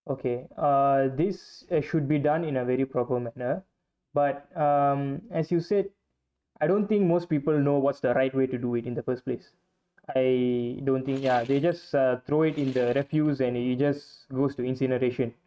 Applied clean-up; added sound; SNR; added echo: neural mask model RNNoise.